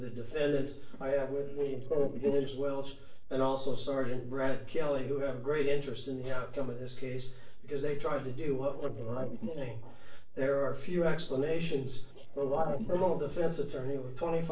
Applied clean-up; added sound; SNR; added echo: neural separator model SepFormer DNS4.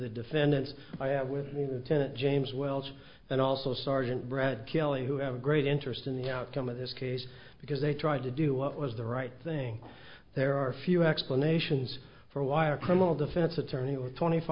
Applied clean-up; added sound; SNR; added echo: none; none; none; none.